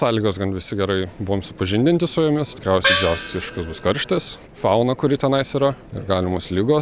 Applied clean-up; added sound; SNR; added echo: none; Gong; 3 dB; none.